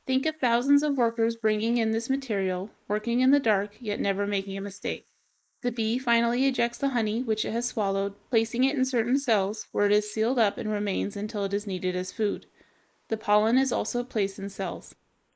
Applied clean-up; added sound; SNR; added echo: neural mask model Resemble Enhance denoiser.